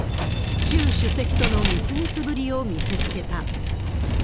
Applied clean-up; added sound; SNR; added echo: none; Vehicle; -3 dB; none.